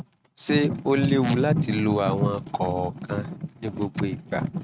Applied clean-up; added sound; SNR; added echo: neural mask model RNNoise.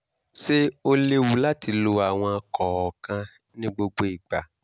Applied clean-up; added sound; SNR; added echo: none; none; none; none.